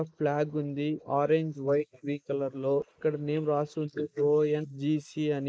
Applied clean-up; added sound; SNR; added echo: neural mask model Resemble Enhance denoiser.